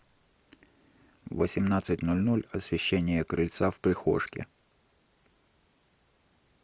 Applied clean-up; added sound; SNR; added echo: none; none; none; none.